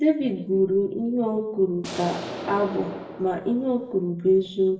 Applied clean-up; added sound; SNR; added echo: none; Explosion; 12 dB; reverberation time 0.7 s.